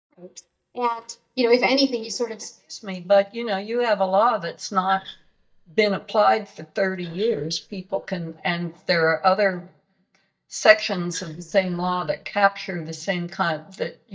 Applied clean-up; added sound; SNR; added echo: neural mask model DeepFilterNet 3.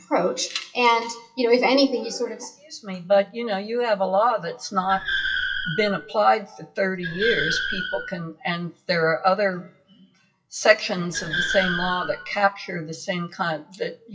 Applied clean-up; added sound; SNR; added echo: classical method WPE with log-MMSE.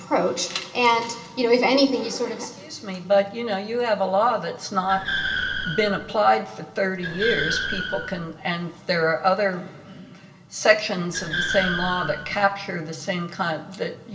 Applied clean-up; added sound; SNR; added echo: none; Car; 6 dB; reverberation time 0.4 s.